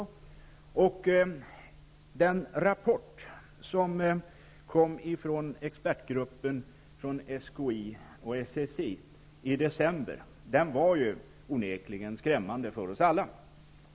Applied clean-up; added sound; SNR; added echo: none; none; none; none.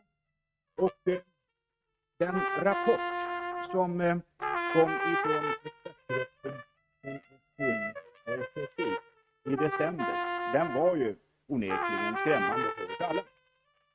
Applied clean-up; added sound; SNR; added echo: neural mask model RNNoise.